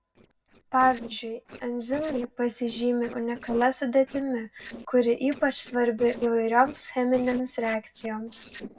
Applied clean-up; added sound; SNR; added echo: neural separator model SepFormer DNS4.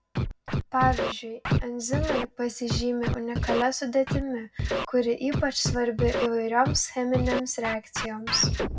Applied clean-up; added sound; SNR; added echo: none; Scratching (performance technique); 2 dB; reverberation time 0.3 s.